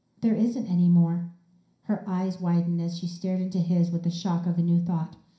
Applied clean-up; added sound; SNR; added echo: none; none; none; reverberation time 0.5 s.